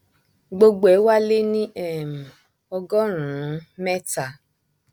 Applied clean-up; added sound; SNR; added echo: none; none; none; none.